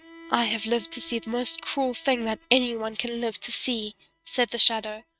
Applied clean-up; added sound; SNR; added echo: neural mask model RNNoise.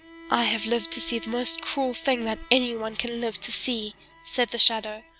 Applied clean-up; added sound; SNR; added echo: none; Bowed string instrument; 19 dB; none.